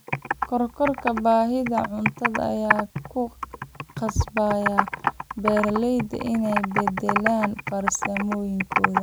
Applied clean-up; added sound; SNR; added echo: none; Computer keyboard; 3 dB; none.